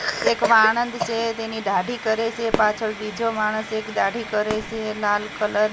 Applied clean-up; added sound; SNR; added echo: none; Frying (food) + Fireworks; 12 dB; none.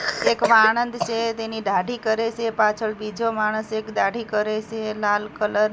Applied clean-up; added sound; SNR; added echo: none; none; none; none.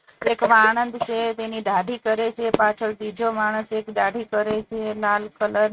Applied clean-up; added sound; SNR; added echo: neural mask model RNNoise.